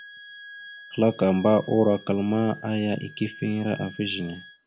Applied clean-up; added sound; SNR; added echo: none; Wind instrument, woodwind instrument; 20 dB; none.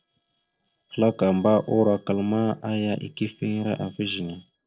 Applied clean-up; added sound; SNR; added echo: neural separator model SepFormer DNS4.